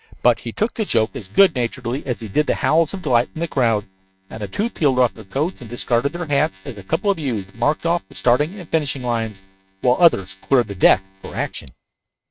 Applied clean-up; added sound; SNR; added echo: neural mask model RNNoise.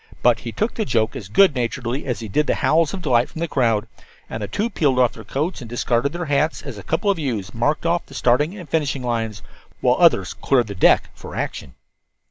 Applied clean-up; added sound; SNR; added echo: none; none; none; none.